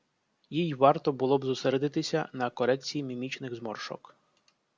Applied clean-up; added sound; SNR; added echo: none; none; none; none.